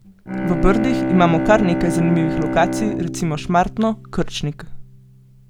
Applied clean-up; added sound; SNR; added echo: none; Bowed string instrument; 4 dB; none.